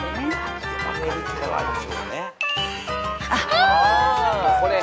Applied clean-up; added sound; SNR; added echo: none; Trumpet; 10 dB; none.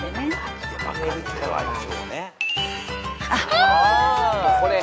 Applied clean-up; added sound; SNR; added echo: none; none; none; none.